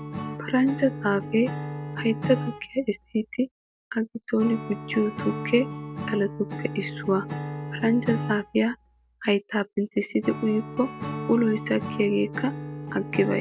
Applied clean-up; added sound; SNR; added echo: none; Acoustic guitar / Strum; 8 dB; none.